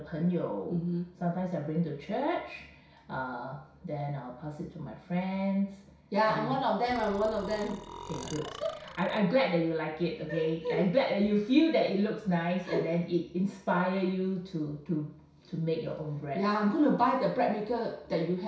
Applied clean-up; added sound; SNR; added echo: none; Burping, eructation; 14 dB; reverberation time 0.6 s.